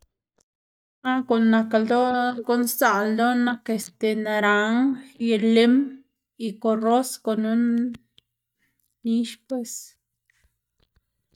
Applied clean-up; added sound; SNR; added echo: neural mask model DeepFilterNet 3.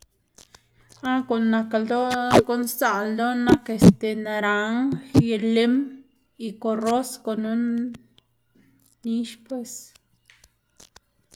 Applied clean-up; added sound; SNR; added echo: none; Packing tape, duct tape; 1 dB; none.